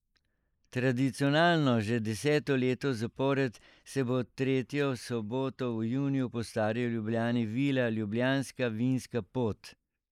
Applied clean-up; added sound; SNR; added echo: neural mask model Resemble Enhance denoiser.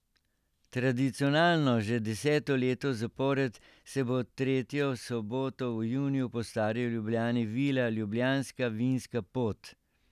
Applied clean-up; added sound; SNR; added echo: none; none; none; none.